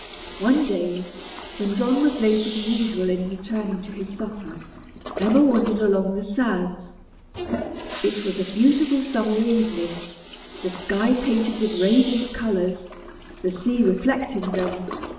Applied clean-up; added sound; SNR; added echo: none; Toilet flush; 10 dB; reverberation time 0.9 s.